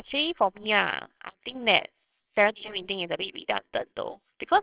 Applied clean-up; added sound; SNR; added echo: neural separator model SepFormer WHAMR!.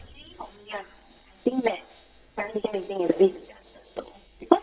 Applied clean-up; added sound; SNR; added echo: neural mask model DeepFilterNet 3.